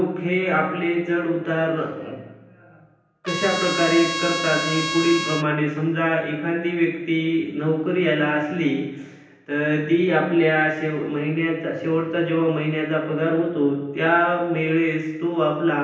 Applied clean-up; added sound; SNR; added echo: none; Trumpet; 5 dB; reverberation time 0.9 s.